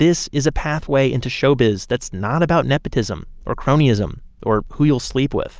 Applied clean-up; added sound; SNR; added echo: none; none; none; none.